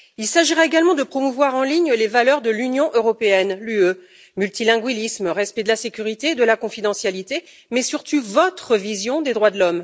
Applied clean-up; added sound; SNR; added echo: none; none; none; none.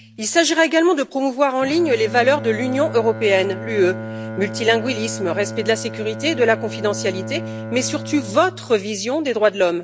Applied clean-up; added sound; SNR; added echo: none; Bowed string instrument; 11 dB; none.